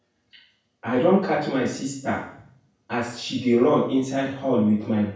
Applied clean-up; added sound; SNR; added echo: none; none; none; reverberation time 0.6 s.